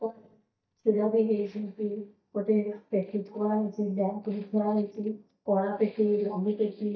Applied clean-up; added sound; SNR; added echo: neural mask model DeepFilterNet 3.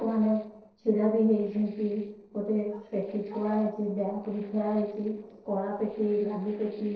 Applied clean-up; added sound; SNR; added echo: neural separator model SepFormer DNS4.